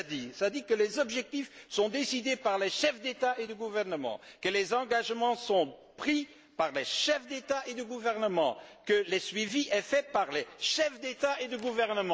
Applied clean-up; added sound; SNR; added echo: none; none; none; none.